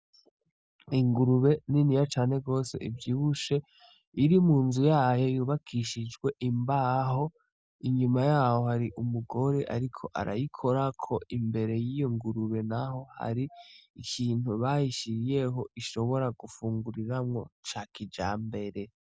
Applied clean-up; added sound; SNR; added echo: none; none; none; none.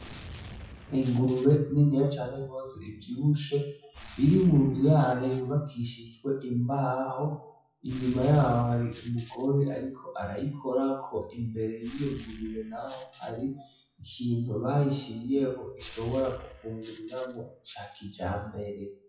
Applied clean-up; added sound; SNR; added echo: classical method WPE with log-MMSE.